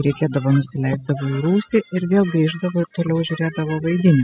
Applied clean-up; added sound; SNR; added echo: classical method spectral subtraction.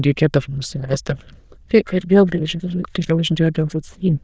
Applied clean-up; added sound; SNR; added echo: neural diffusion model UNIVERSE++.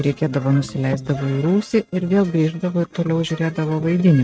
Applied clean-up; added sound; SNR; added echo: neural mask model RNNoise.